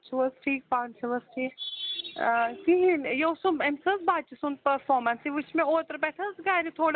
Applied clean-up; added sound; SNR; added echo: none; none; none; none.